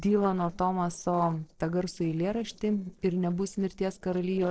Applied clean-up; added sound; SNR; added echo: neural separator model SepFormer DNS4.